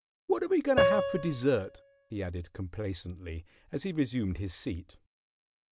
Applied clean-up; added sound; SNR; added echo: none; Piano; 1 dB; none.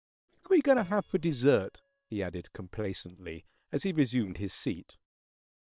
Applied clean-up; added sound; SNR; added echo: neural separator model SepFormer WHAM!.